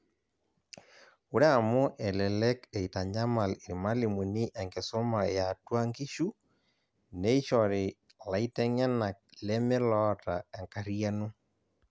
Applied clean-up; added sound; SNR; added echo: none; none; none; none.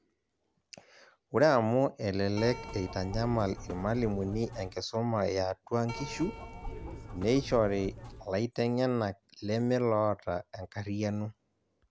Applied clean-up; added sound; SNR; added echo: none; Keyboard (musical); 11 dB; none.